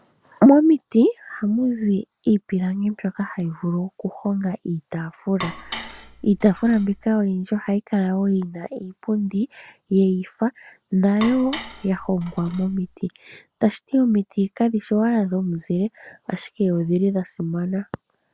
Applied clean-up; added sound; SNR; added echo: none; Dishes, pots, and pans; 14 dB; none.